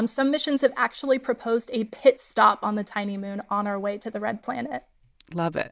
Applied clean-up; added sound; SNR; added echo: none; none; none; none.